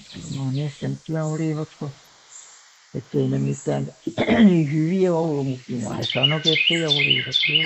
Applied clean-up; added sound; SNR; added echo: neural mask model Resemble Enhance denoiser.